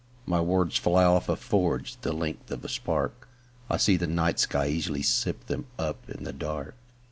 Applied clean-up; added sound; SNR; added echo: none; none; none; none.